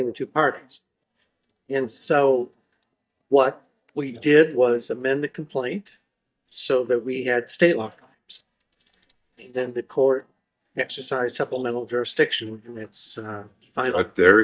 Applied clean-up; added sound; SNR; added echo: neural mask model DeepFilterNet 3.